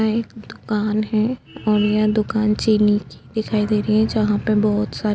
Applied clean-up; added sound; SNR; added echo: none; none; none; none.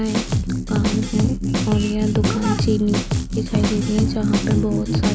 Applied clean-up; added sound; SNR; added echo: none; Drum kit; -2 dB; none.